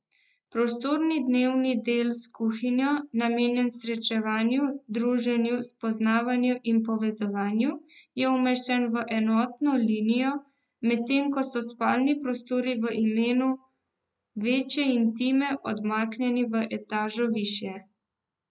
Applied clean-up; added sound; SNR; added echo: none; none; none; none.